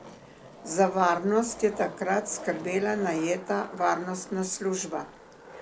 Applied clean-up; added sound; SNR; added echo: none; Skateboard; 16 dB; none.